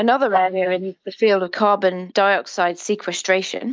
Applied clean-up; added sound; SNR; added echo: neural mask model Resemble Enhance denoiser.